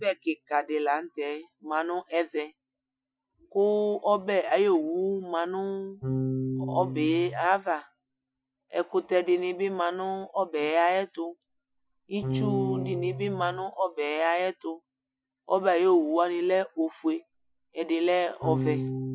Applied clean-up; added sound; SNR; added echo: classical method Wiener filter.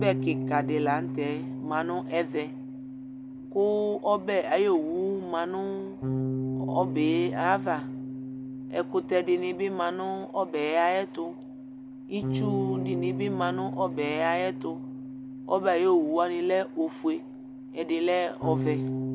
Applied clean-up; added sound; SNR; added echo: none; Bass guitar; 6 dB; none.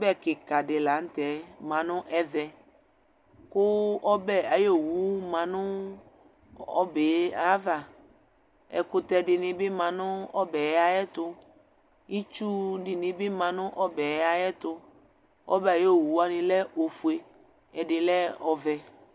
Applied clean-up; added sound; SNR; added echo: none; none; none; none.